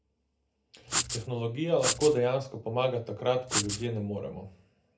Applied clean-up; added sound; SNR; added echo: none; Writing; 2 dB; reverberation time 0.3 s.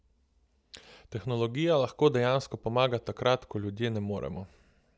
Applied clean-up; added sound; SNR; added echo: none; none; none; none.